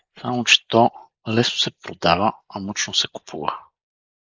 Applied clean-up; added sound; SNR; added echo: neural mask model Resemble Enhance denoiser.